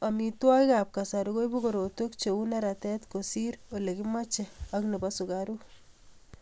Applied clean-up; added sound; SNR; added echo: none; none; none; none.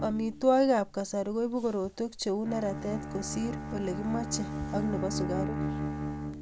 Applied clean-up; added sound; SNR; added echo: none; Bowed string instrument; 6 dB; none.